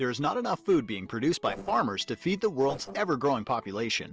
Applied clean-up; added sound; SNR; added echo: neural separator model SepFormer DNS4.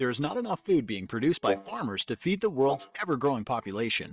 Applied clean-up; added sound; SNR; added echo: neural mask model DeepFilterNet 3.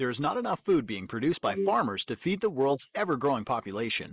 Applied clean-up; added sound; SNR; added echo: neural mask model Resemble Enhance denoiser.